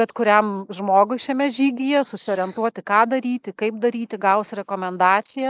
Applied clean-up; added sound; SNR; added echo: neural mask model Resemble Enhance denoiser.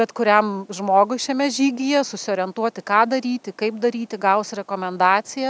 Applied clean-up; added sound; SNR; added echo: none; none; none; none.